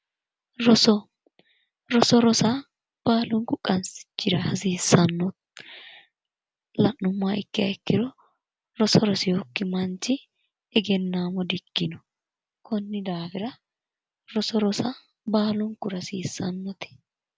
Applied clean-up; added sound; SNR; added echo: none; none; none; none.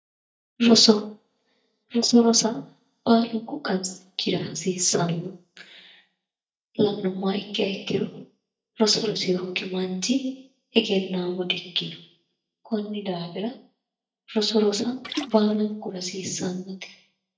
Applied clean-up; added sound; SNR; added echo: neural mask model DeepFilterNet 3.